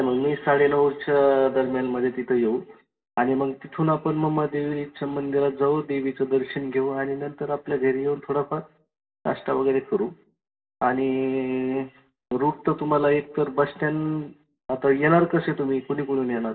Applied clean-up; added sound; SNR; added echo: none; none; none; reverberation time 0.2 s.